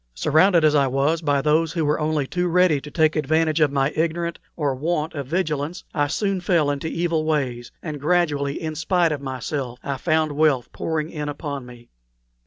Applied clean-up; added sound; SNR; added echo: none; none; none; none.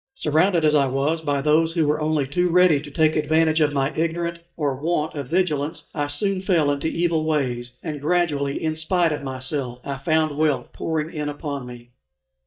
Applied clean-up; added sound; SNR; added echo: neural mask model DeepFilterNet 3.